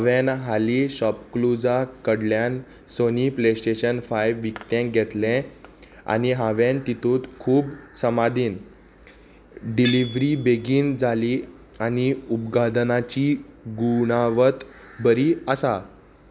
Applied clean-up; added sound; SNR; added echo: none; Tools; 16 dB; none.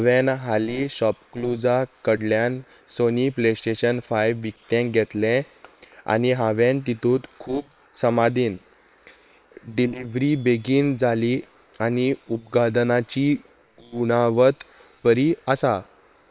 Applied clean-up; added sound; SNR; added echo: neural separator model SepFormer WHAM!.